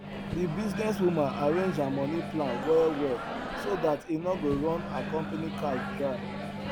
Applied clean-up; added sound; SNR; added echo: none; Microwave oven; 5 dB; none.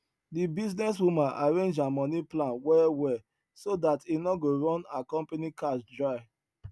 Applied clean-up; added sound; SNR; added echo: none; none; none; none.